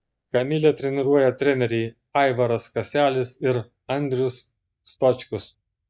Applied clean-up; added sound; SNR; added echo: neural mask model DeepFilterNet 3.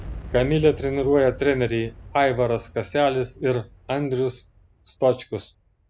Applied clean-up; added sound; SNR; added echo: none; Boom; 17 dB; none.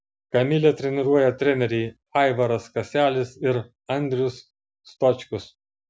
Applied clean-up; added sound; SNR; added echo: none; none; none; none.